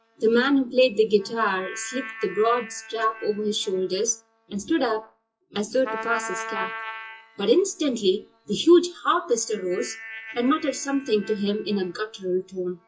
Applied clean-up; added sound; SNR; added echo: classical method WPE with log-MMSE.